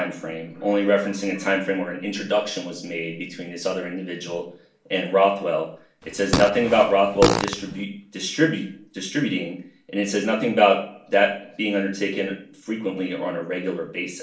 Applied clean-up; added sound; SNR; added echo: none; Fart; 2 dB; reverberation time 0.4 s.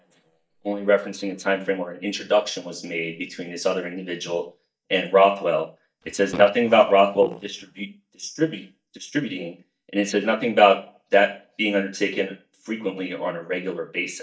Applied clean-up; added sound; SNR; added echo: neural mask model DeepFilterNet 3.